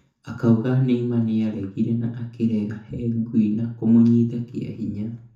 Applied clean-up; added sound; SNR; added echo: none; none; none; reverberation time 0.6 s.